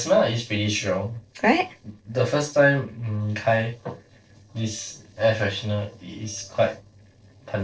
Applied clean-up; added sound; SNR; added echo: neural separator model SepFormer DNS4.